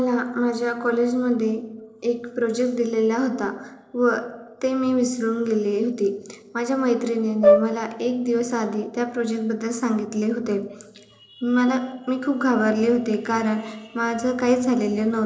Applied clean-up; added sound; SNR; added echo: neural separator model SepFormer DNS4.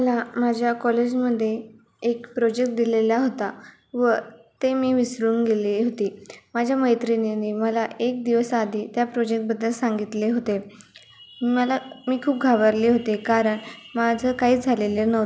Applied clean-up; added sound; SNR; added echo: none; none; none; none.